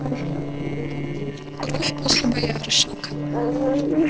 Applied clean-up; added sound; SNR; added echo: neural separator model SepFormer DNS4.